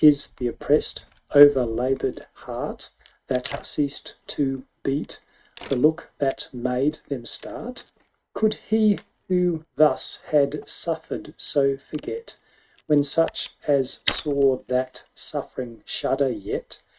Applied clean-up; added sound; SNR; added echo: neural mask model RNNoise.